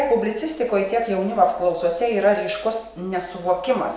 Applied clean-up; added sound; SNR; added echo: none; none; none; none.